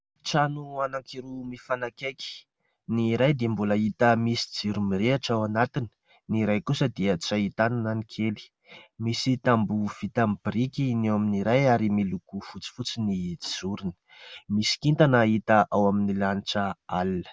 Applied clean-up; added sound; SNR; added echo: none; none; none; none.